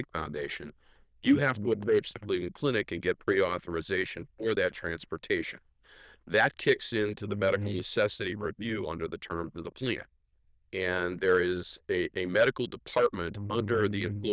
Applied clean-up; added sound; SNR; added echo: neural diffusion model UNIVERSE++.